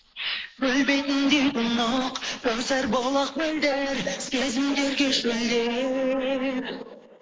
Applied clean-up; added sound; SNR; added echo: neural mask model Resemble Enhance denoiser.